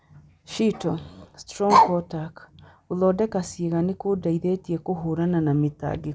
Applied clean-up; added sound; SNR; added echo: none; Bark; -1 dB; none.